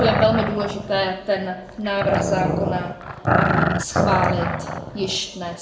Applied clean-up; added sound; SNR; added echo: none; Growling; -1 dB; reverberation time 0.6 s.